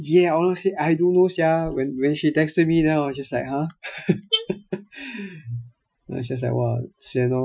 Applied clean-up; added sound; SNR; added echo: classical method Wiener filter.